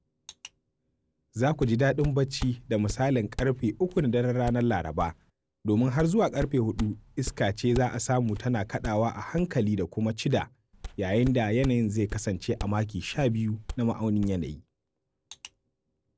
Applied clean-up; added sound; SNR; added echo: none; Walk, footsteps; 13 dB; none.